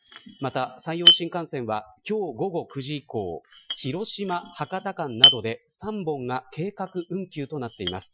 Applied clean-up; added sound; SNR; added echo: classical method Wiener filter.